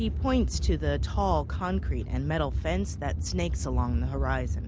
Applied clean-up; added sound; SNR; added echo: none; none; none; none.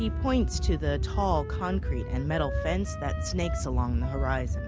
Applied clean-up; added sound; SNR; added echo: none; Wind instrument, woodwind instrument; 14 dB; none.